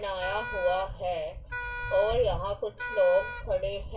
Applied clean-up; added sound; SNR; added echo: none; Wind instrument, woodwind instrument; 10 dB; reverberation time 0.2 s.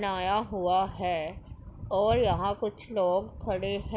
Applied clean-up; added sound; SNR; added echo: none; none; none; none.